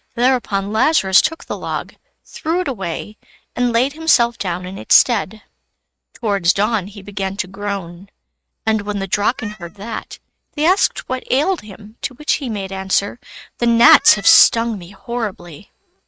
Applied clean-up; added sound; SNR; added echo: neural mask model RNNoise.